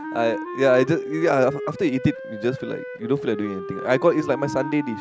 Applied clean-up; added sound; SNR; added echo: none; Wind instrument, woodwind instrument; 9 dB; none.